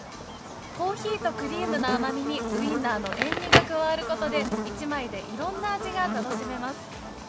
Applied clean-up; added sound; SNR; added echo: none; Buzz + Crackle; 0 dB; none.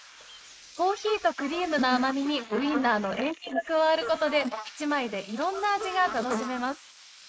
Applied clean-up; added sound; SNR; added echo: neural mask model Resemble Enhance denoiser.